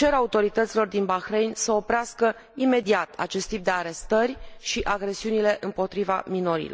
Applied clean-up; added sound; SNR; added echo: none; none; none; none.